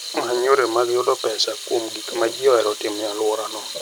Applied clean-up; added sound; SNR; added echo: none; Sink (filling or washing) / Water tap, faucet; 11 dB; none.